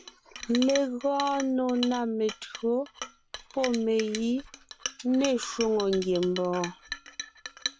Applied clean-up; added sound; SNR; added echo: none; Chink, clink; 12 dB; none.